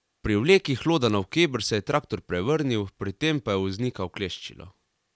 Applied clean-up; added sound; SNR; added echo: none; none; none; none.